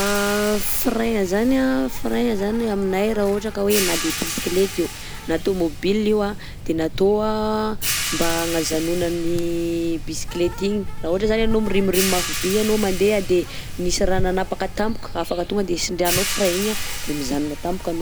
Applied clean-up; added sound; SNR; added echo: none; Insect + Hi-hat; 5 dB; none.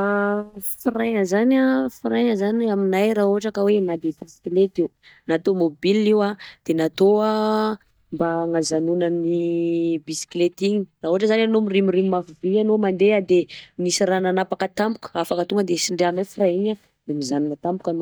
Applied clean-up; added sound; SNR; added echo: neural mask model DeepFilterNet 3.